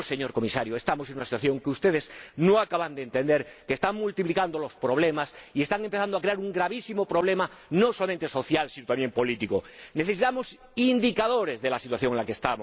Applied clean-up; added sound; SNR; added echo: none; none; none; none.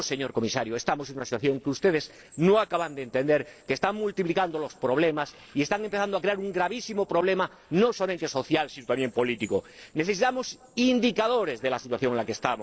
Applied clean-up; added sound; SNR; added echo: neural separator model SepFormer DNS4.